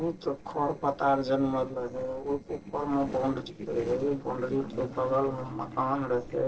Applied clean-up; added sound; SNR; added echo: neural separator model SepFormer DNS4.